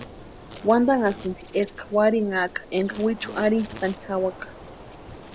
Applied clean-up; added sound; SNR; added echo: none; Insect; 16 dB; none.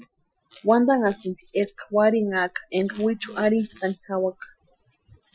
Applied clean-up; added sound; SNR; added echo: classical method Wiener filter.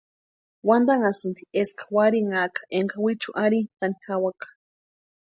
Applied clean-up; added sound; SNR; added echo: none; none; none; none.